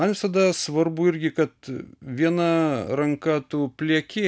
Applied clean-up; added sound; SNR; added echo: none; none; none; none.